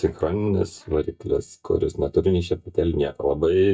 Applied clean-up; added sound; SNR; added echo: neural mask model DeepFilterNet 3.